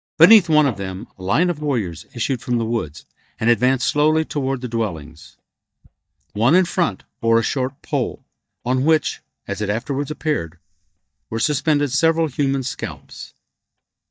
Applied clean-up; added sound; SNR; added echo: neural mask model DeepFilterNet 3.